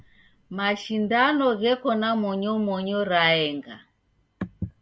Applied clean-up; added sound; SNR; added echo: none; none; none; none.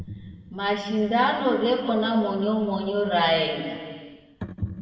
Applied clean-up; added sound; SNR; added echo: none; none; none; reverberation time 1.7 s.